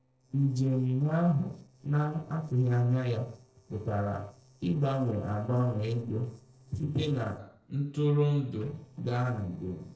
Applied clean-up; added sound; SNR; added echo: neural separator model SepFormer DNS4.